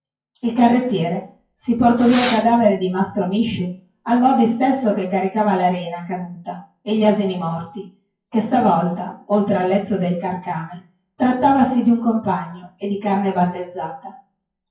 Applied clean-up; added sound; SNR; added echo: classical method WPE with log-MMSE.